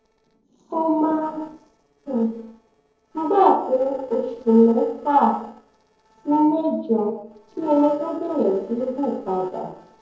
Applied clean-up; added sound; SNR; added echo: neural separator model SepFormer DNS4.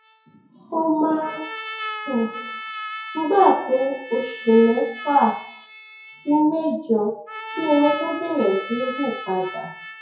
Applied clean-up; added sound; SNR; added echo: classical method WPE with log-MMSE.